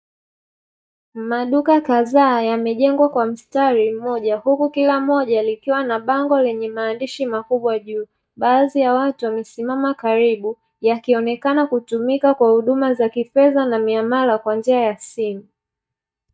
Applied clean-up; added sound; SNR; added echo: neural mask model DeepFilterNet 3.